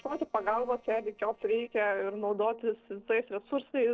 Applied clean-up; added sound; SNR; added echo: neural separator model SepFormer DNS4.